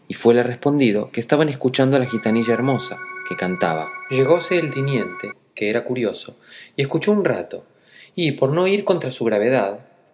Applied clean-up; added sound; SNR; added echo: none; Organ; 12 dB; none.